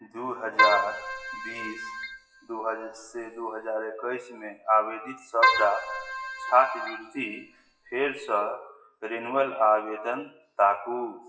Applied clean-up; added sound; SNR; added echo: classical method WPE with log-MMSE.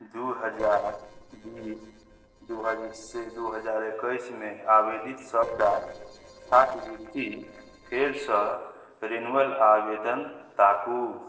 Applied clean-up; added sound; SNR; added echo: neural separator model SepFormer DNS4.